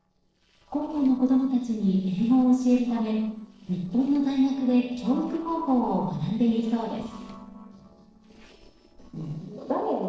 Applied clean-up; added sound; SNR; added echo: neural separator model SepFormer DNS4.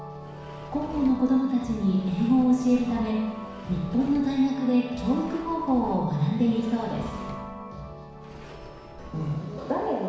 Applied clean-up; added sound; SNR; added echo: none; Sliding door; 20 dB; reverberation time 1.1 s.